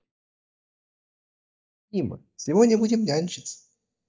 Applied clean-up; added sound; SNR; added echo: neural mask model DeepFilterNet 3.